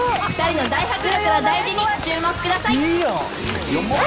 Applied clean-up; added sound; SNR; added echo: none; none; none; none.